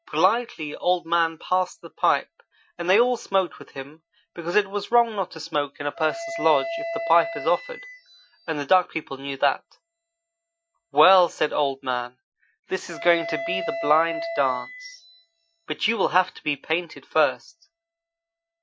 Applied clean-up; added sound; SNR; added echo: classical method Wiener filter.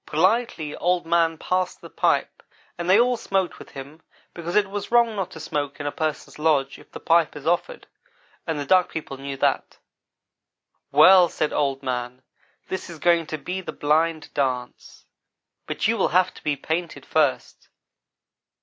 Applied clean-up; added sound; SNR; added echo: none; none; none; none.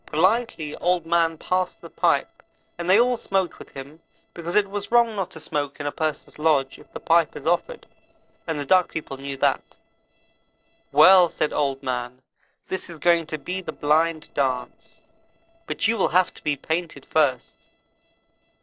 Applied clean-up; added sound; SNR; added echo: neural separator model SepFormer DNS4.